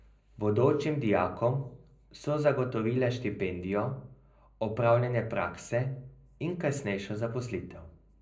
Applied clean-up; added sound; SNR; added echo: none; none; none; reverberation time 0.5 s.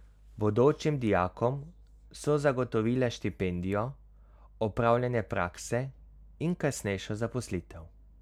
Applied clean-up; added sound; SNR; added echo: none; none; none; none.